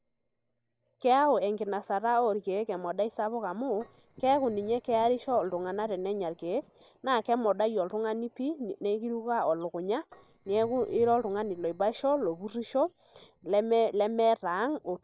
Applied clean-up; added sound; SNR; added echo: neural separator model SepFormer DNS4.